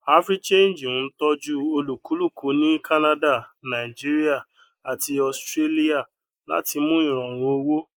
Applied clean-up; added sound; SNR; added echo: neural mask model Resemble Enhance denoiser.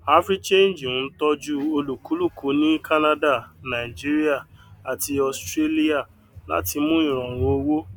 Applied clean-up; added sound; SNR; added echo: none; none; none; none.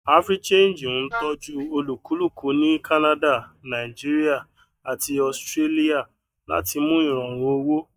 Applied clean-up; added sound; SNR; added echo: neural mask model DeepFilterNet 3.